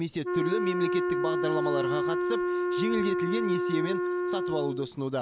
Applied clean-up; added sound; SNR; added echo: none; Wind instrument, woodwind instrument; -3 dB; none.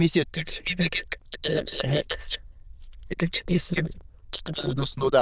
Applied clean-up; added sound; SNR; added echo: neural diffusion model UNIVERSE++.